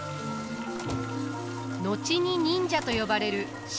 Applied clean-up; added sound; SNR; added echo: none; Squeak / Slam / Wood + Toilet flush; 13 dB; none.